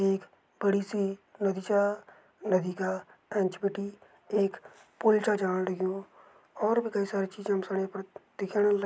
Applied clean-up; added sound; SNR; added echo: none; none; none; none.